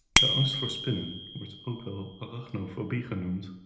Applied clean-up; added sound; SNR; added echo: none; Bicycle bell; -2 dB; reverberation time 0.7 s.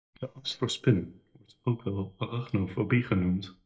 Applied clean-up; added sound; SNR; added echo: neural mask model DeepFilterNet 3.